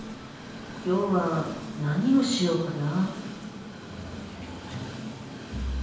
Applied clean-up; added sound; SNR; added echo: none; Train; 10 dB; reverberation time 0.9 s.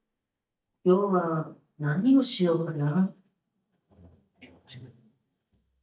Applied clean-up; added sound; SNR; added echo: neural mask model DeepFilterNet 3.